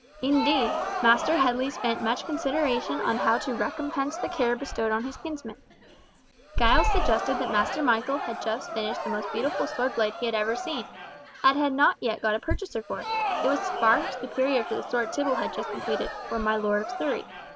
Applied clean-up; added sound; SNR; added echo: none; Crowd; 6 dB; none.